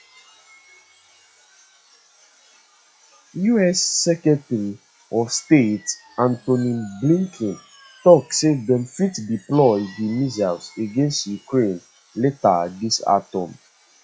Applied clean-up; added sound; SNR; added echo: classical method log-MMSE.